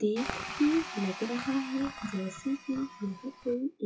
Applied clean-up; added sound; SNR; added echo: classical method WPE with log-MMSE.